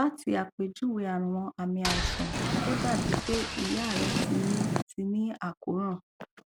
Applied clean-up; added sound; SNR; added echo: none; Purr + Boat, Water vehicle; -2 dB; none.